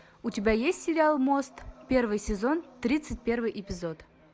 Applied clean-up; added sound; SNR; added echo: none; none; none; none.